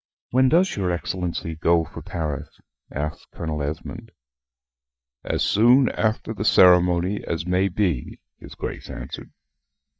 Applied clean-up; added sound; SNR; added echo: neural mask model DeepFilterNet 3.